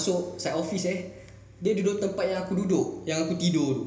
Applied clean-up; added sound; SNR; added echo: none; none; none; reverberation time 1.4 s.